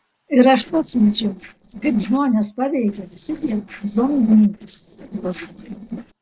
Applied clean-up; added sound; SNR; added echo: neural separator model SepFormer DNS4.